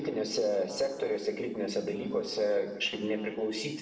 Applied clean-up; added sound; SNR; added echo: neural separator model SepFormer DNS4.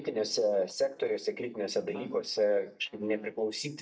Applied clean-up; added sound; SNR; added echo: neural mask model DeepFilterNet 3.